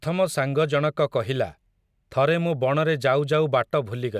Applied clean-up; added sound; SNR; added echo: none; none; none; none.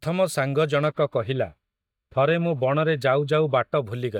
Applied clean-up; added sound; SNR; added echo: neural mask model DeepFilterNet 3.